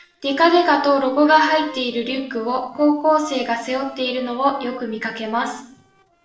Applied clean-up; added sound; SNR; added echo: neural separator model SepFormer DNS4.